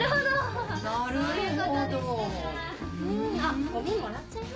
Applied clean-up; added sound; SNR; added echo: none; none; none; none.